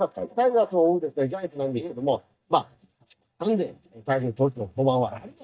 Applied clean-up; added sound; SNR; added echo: neural mask model DeepFilterNet 3.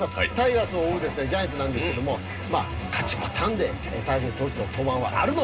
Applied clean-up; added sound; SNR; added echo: none; Mechanisms; 18 dB; reverberation time 0.2 s.